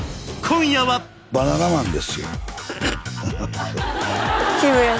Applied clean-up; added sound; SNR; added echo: none; none; none; none.